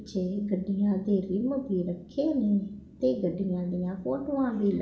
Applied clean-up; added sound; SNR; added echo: none; none; none; reverberation time 0.7 s.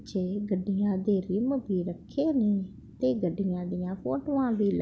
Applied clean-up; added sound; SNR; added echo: none; none; none; none.